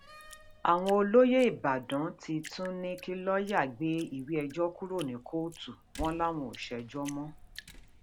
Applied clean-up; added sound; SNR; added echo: none; Slam + Drip; 19 dB; none.